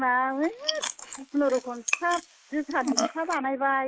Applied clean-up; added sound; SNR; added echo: neural mask model Resemble Enhance denoiser.